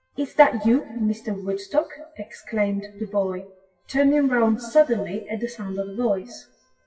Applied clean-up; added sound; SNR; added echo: classical method WPE with log-MMSE.